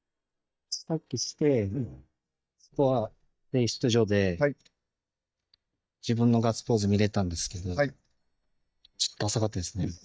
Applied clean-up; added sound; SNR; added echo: neural mask model DeepFilterNet 3.